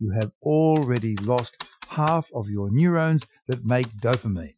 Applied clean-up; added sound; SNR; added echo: classical method Wiener filter.